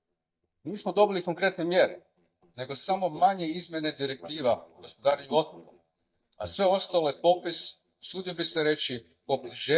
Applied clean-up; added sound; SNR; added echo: neural mask model DeepFilterNet 3.